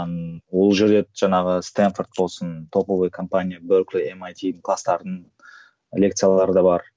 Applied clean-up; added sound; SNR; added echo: none; none; none; none.